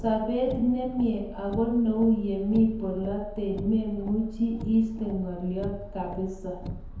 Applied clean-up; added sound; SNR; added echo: none; Car; 11 dB; reverberation time 0.9 s.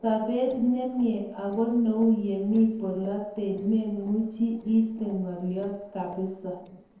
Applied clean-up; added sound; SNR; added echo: neural separator model SepFormer DNS4.